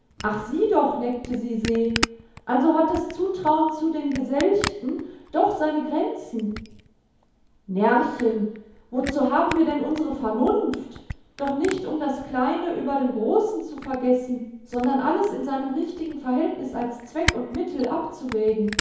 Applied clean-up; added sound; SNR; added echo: none; Camera; 13 dB; reverberation time 2.2 s.